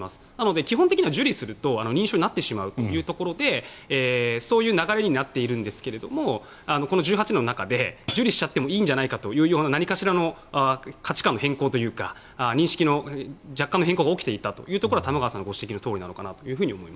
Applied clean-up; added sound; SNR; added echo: none; Hi-hat; 10 dB; none.